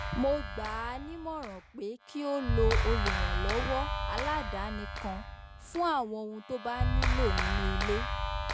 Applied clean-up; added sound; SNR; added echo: none; Clapping; -3 dB; none.